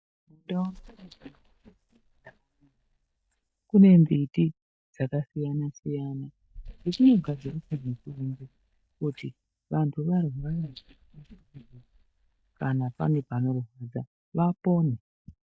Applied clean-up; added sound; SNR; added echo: neural mask model DeepFilterNet 3.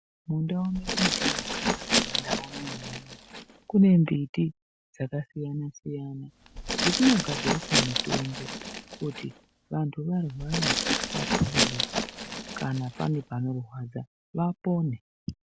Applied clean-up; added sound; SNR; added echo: none; Glass; 1 dB; none.